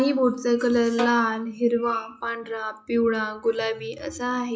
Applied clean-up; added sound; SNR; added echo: classical method log-MMSE.